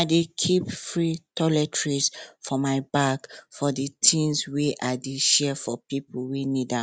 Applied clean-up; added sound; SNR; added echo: none; none; none; none.